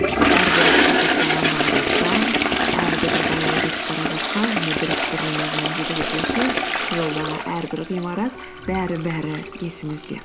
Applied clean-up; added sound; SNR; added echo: none; Toilet flush; -5 dB; none.